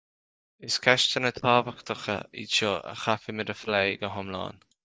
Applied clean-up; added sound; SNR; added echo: neural mask model DeepFilterNet 3.